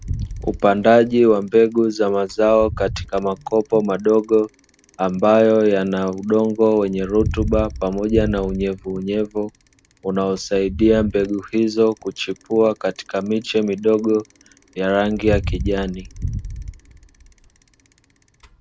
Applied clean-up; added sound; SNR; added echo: none; Bicycle; 13 dB; none.